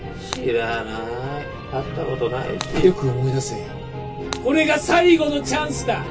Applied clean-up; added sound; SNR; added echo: none; Shatter; 20 dB; reverberation time 0.1 s.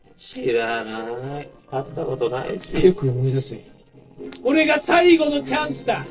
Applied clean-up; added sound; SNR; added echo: neural separator model SepFormer DNS4.